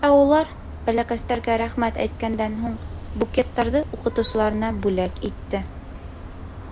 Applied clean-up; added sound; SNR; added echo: none; Vehicle horn, car horn, honking; 11 dB; none.